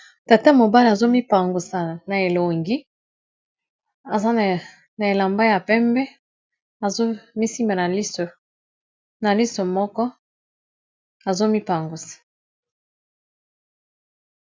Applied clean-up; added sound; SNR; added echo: none; none; none; none.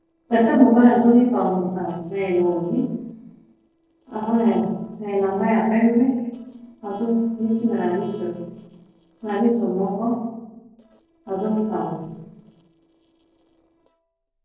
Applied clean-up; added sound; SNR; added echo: neural separator model SepFormer DNS4.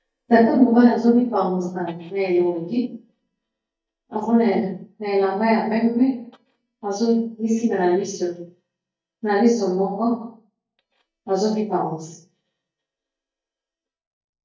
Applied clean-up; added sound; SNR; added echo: neural mask model DeepFilterNet 3.